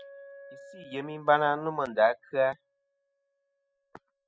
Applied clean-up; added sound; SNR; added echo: classical method spectral subtraction.